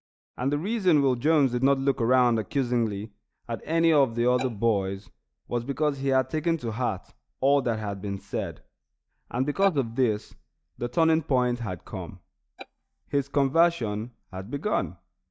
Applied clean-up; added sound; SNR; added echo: neural mask model DeepFilterNet 3.